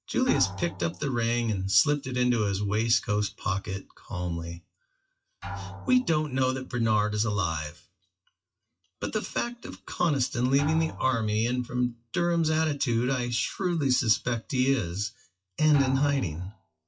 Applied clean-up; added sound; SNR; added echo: classical method WPE with log-MMSE.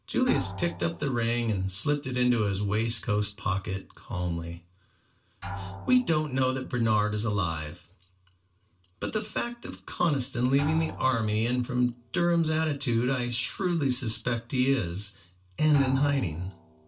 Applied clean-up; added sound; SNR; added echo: none; Drum; 17 dB; reverberation time 0.3 s.